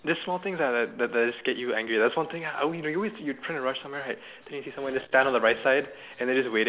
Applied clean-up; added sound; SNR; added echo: none; none; none; none.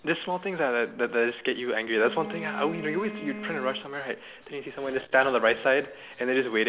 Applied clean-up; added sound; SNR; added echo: none; Bowed string instrument; 13 dB; none.